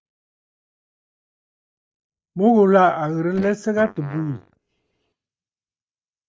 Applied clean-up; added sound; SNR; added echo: neural mask model DeepFilterNet 3.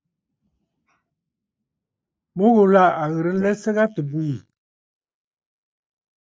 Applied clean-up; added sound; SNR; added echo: neural mask model Resemble Enhance denoiser.